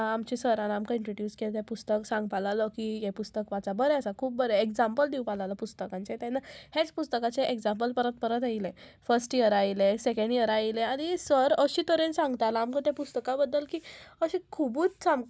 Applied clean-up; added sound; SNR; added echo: none; none; none; none.